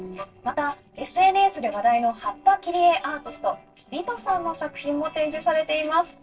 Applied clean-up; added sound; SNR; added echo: neural separator model SepFormer DNS4.